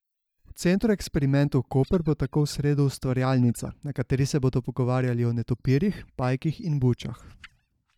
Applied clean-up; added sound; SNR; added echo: neural mask model DeepFilterNet 3.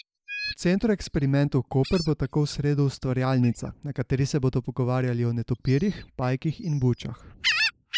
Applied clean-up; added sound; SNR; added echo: neural mask model Resemble Enhance denoiser.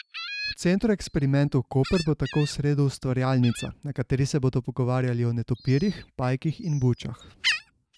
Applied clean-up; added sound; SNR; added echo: neural mask model RNNoise.